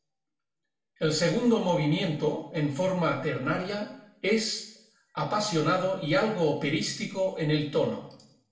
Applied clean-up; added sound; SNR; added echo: none; none; none; reverberation time 0.6 s.